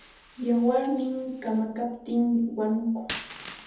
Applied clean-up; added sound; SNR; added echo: none; Coin (dropping); 15 dB; reverberation time 0.7 s.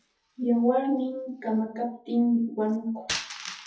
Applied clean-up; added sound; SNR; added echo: classical method WPE with log-MMSE.